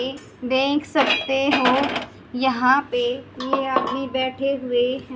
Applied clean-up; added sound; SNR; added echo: none; none; none; none.